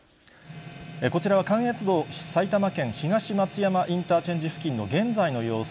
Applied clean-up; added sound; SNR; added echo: none; none; none; none.